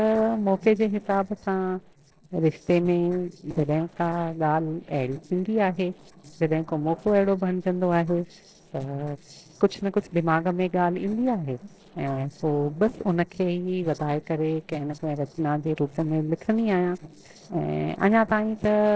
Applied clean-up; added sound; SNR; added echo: neural separator model SepFormer DNS4.